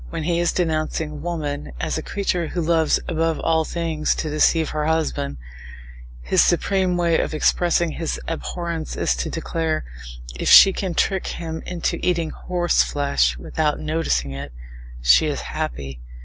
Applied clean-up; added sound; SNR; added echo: none; none; none; none.